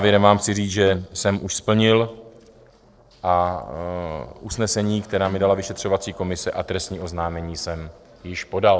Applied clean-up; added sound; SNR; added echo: neural separator model SepFormer DNS4.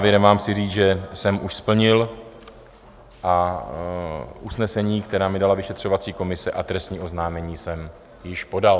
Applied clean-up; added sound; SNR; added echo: none; none; none; none.